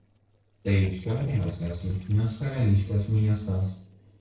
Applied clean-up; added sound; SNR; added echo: neural separator model SepFormer DNS4.